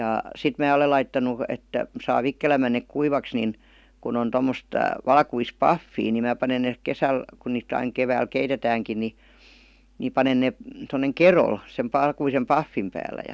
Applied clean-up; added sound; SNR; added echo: none; none; none; none.